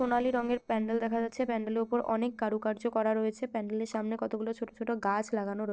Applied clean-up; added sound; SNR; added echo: neural separator model SepFormer DNS4.